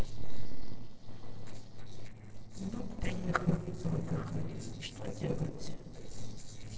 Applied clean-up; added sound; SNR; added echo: neural separator model SepFormer DNS4.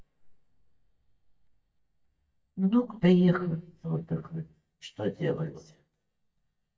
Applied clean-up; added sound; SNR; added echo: neural mask model DeepFilterNet 3.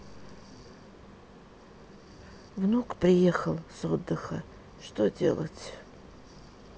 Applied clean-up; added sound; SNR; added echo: none; none; none; none.